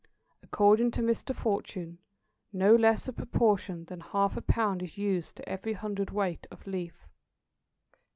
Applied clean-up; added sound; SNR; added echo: none; none; none; none.